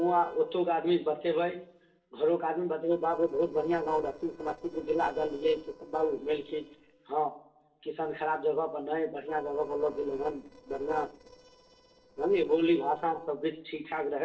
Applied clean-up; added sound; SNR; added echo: neural separator model SepFormer DNS4.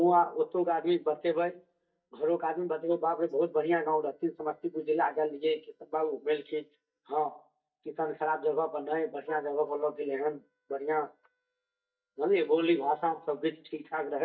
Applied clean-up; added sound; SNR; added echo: neural mask model DeepFilterNet 3.